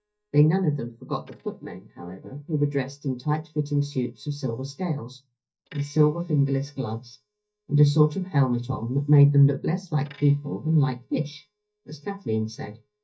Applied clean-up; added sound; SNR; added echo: neural mask model DeepFilterNet 3.